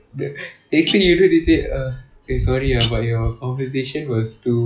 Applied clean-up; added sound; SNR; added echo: classical method log-MMSE.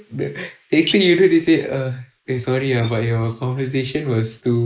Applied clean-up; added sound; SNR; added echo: neural mask model Resemble Enhance denoiser.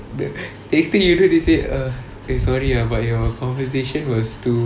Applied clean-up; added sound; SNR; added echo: none; none; none; none.